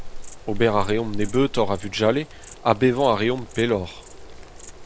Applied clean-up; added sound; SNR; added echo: none; Insect; 8 dB; none.